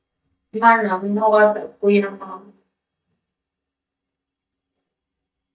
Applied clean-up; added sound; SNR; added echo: neural mask model DeepFilterNet 3.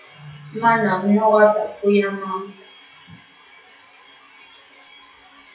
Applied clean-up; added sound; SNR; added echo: classical method WPE with log-MMSE.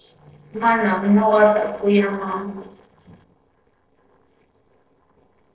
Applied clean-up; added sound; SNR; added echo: neural separator model SepFormer DNS4.